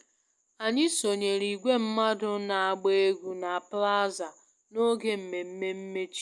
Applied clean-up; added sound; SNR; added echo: none; none; none; none.